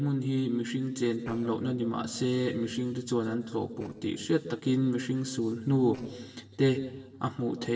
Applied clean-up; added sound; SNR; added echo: neural separator model SepFormer DNS4.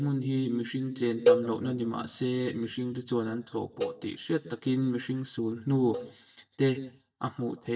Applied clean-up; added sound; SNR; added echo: neural mask model DeepFilterNet 3.